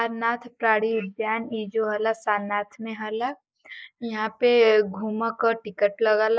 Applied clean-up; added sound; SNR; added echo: neural mask model Resemble Enhance denoiser.